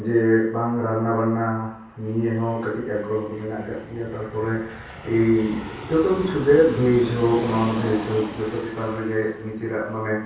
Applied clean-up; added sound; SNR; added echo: none; Aircraft; 14 dB; reverberation time 0.6 s.